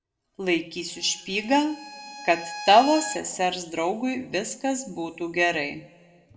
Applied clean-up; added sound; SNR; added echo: none; Bowed string instrument; 14 dB; reverberation time 1.4 s.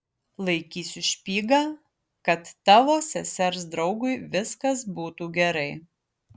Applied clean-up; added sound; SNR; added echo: none; none; none; none.